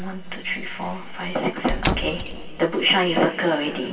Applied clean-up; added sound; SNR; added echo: none; Squeak / Slam / Wood; 4 dB; reverberation time 2.4 s.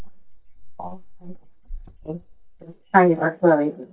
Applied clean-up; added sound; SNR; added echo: neural mask model DeepFilterNet 3.